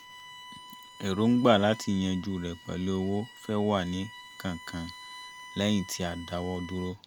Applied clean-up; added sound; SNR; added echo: none; Bowed string instrument; 18 dB; none.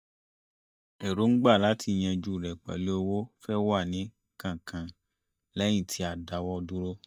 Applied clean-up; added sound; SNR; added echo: neural mask model DeepFilterNet 3.